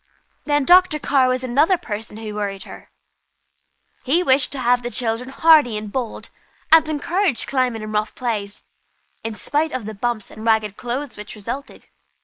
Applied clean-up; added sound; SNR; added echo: neural mask model Resemble Enhance denoiser.